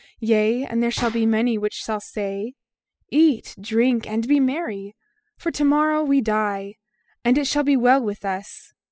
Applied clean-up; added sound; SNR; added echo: classical method spectral subtraction.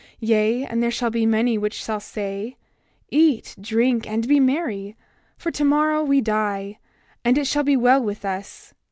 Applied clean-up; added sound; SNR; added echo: none; none; none; none.